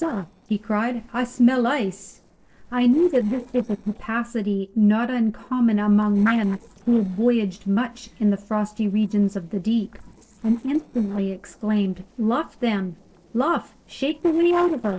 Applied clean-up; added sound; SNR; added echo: neural separator model SepFormer DNS4.